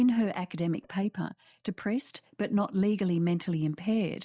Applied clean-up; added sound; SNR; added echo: neural mask model DeepFilterNet 3.